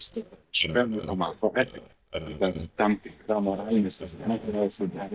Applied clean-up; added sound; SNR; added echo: neural mask model DeepFilterNet 3.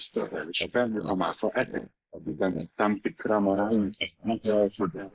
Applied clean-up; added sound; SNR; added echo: neural mask model Resemble Enhance denoiser.